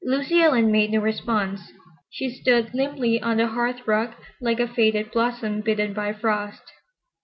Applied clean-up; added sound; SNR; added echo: none; none; none; none.